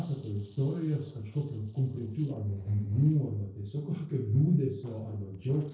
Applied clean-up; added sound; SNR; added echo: neural separator model SepFormer DNS4.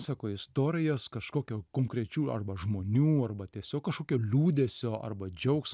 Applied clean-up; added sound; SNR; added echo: none; none; none; none.